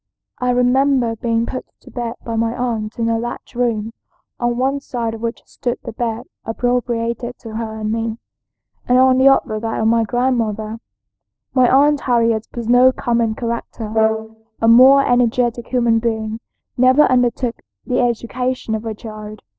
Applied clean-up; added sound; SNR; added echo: neural separator model SepFormer DNS4.